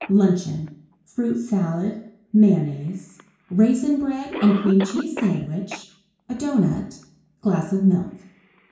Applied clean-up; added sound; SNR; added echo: none; Cough; 17 dB; reverberation time 0.6 s.